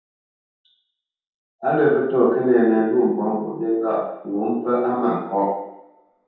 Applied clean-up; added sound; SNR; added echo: none; none; none; reverberation time 0.9 s.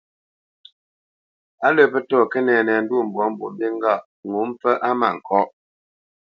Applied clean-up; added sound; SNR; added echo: none; none; none; none.